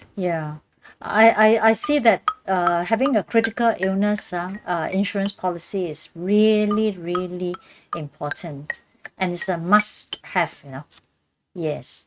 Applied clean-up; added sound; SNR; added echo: neural mask model RNNoise.